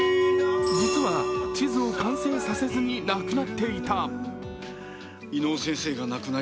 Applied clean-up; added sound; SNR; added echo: none; Bell; 1 dB; none.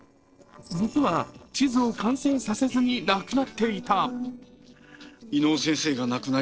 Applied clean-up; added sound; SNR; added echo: neural separator model SepFormer DNS4.